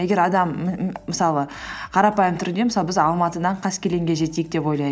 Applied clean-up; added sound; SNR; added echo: none; none; none; none.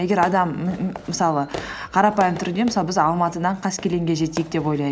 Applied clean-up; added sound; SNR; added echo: none; Fireworks; 17 dB; none.